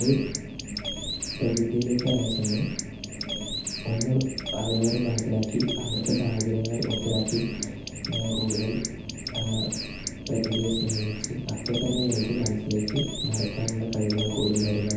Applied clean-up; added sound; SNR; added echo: none; Bird; 7 dB; reverberation time 0.9 s.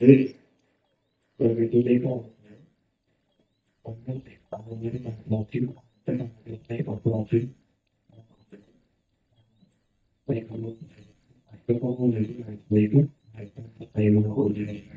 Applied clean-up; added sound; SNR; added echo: neural mask model DeepFilterNet 3.